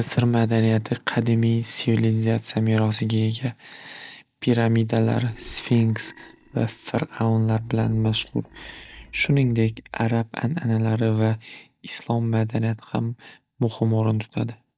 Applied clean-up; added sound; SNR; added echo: neural mask model DeepFilterNet 3.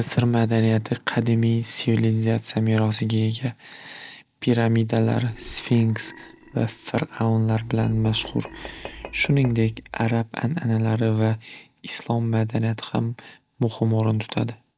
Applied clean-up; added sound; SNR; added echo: none; Tap / Glass + Burping, eructation; 18 dB; none.